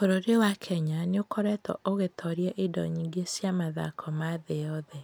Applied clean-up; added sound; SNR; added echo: none; none; none; none.